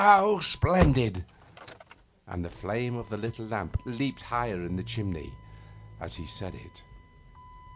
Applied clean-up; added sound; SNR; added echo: none; Slam / Engine starting; 10 dB; none.